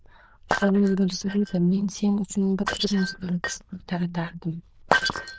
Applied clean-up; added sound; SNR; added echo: neural diffusion model UNIVERSE++.